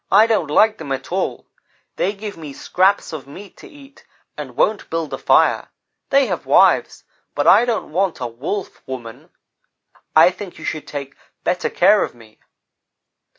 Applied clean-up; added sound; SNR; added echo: none; none; none; none.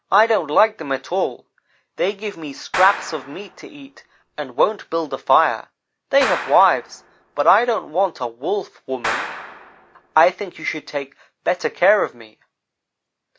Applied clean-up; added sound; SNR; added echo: none; Clapping; 10 dB; none.